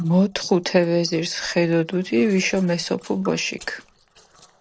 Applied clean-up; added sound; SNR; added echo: neural separator model SepFormer DNS4.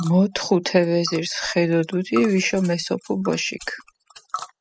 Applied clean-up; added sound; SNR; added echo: classical method spectral subtraction.